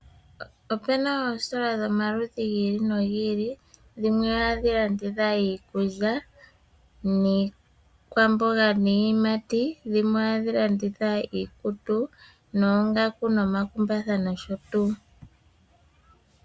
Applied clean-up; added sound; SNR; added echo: none; none; none; none.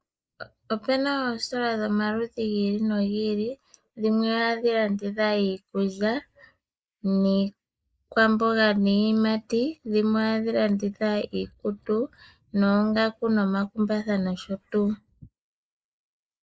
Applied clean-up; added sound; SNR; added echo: neural mask model Resemble Enhance denoiser.